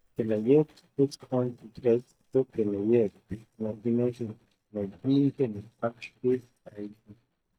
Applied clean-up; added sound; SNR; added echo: neural mask model DeepFilterNet 3.